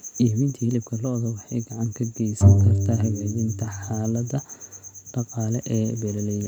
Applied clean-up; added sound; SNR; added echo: none; Bowed string instrument; -2 dB; none.